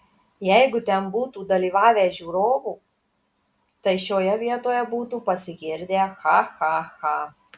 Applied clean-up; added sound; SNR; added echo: none; none; none; none.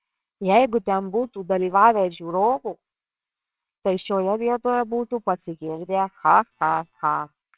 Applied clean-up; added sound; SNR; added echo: neural separator model SepFormer WHAMR!.